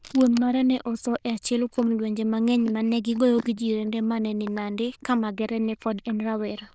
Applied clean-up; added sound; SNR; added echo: neural diffusion model UNIVERSE++.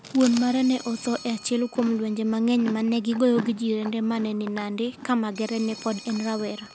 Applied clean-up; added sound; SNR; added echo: none; Chewing, mastication + Telephone; 16 dB; none.